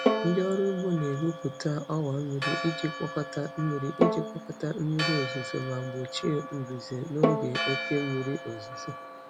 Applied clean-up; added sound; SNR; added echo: none; Bowed string instrument + Church bell; 2 dB; none.